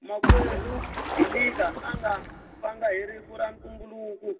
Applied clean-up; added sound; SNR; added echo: none; Splash, splatter; -3 dB; reverberation time 2.0 s.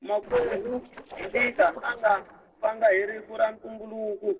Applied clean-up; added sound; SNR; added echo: neural separator model SepFormer DNS4.